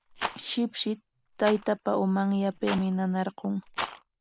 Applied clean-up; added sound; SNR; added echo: none; Rattle; 11 dB; none.